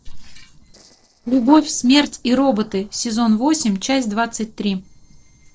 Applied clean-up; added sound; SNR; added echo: neural separator model SepFormer DNS4.